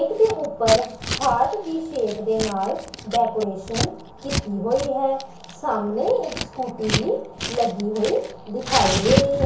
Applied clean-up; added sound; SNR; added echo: none; Scissors; 6 dB; reverberation time 0.7 s.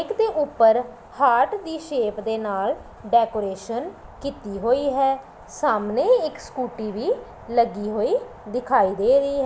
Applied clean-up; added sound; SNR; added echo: none; none; none; none.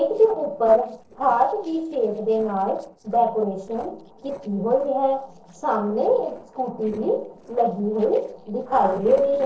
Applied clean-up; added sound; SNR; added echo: neural separator model SepFormer DNS4.